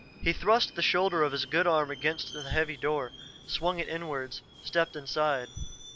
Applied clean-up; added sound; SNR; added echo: none; Subway, metro, underground; 19 dB; none.